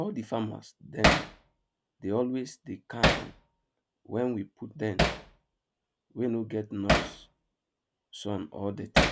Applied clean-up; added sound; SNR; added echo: none; Hammer; -3 dB; none.